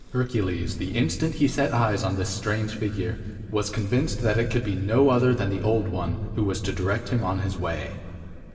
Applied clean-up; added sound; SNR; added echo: none; Thunder; 13 dB; reverberation time 2.3 s.